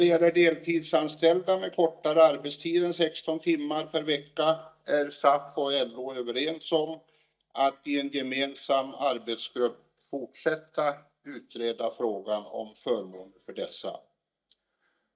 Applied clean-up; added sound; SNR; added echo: neural mask model DeepFilterNet 3.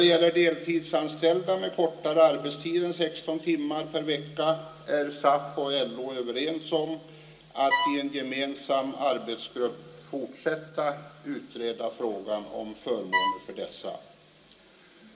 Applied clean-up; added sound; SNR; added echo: none; Bowed string instrument; 2 dB; reverberation time 0.2 s.